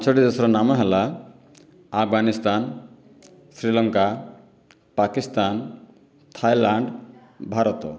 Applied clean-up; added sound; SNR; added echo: none; none; none; none.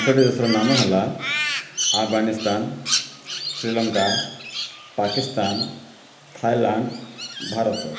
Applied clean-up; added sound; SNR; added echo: none; Crow; 5 dB; reverberation time 1.0 s.